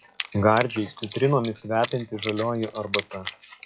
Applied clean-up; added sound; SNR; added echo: classical method log-MMSE.